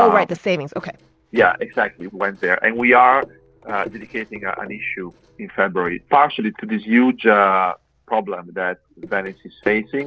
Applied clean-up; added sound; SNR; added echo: neural separator model SepFormer DNS4.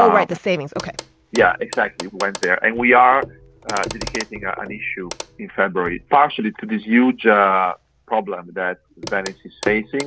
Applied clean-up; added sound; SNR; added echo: none; Clock; 16 dB; none.